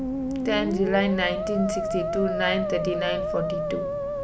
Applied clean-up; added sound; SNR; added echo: none; Musical instrument; 2 dB; none.